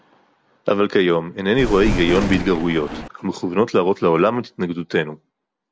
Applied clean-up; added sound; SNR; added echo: none; Thunder; 4 dB; none.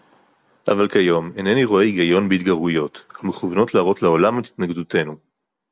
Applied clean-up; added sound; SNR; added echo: none; none; none; none.